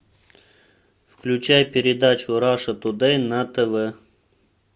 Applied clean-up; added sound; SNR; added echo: none; none; none; none.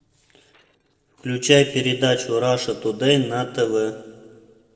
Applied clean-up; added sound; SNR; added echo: neural separator model SepFormer DNS4.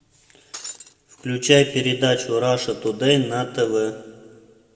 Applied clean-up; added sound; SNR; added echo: none; Shatter; 14 dB; reverberation time 1.5 s.